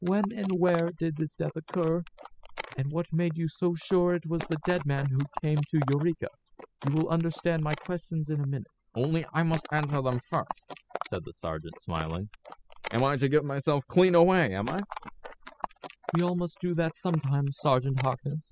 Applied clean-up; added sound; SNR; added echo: classical method spectral subtraction.